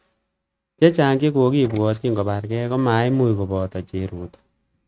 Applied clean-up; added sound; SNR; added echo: neural mask model RNNoise.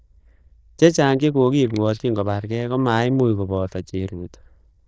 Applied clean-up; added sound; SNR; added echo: neural diffusion model UNIVERSE++.